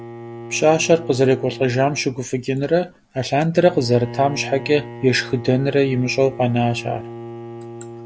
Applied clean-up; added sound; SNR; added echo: none; Bowed string instrument; 15 dB; none.